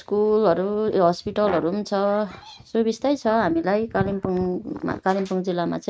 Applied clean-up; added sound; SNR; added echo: neural mask model RNNoise.